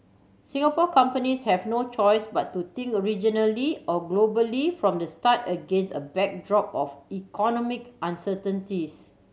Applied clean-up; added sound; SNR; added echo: none; none; none; none.